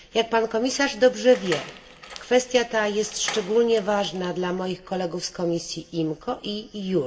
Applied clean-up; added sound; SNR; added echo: none; Door; 15 dB; reverberation time 0.7 s.